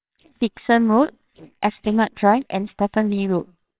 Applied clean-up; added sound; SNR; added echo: neural separator model SepFormer WHAMR!.